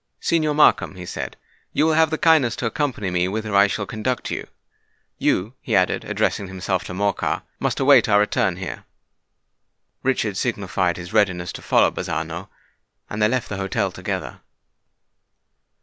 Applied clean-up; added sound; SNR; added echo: none; none; none; none.